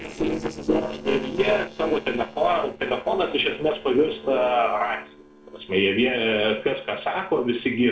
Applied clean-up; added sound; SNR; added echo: neural separator model SepFormer DNS4.